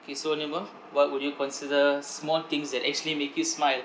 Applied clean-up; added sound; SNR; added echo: none; none; none; none.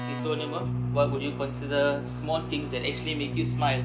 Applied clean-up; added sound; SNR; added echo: none; Keyboard (musical); 2 dB; none.